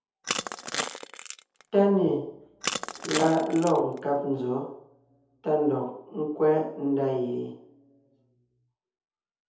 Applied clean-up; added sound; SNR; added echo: none; Crushing; 7 dB; reverberation time 0.7 s.